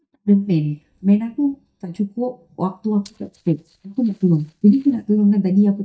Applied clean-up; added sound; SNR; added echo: neural mask model DeepFilterNet 3.